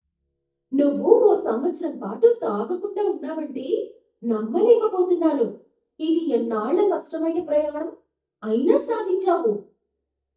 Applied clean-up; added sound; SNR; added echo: neural mask model DeepFilterNet 3.